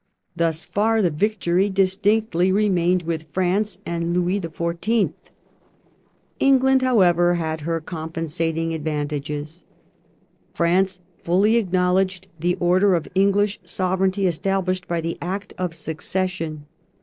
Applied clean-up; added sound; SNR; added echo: neural separator model SepFormer DNS4.